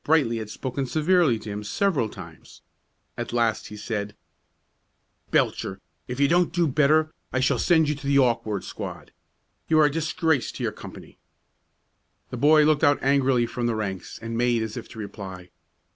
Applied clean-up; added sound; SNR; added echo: none; none; none; none.